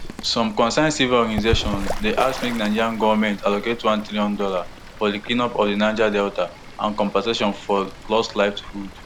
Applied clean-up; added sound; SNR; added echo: none; Bird / Fowl; 10 dB; none.